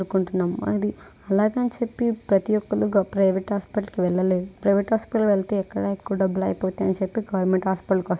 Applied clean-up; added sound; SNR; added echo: none; none; none; none.